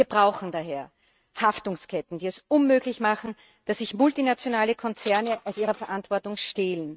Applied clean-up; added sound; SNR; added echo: neural mask model RNNoise.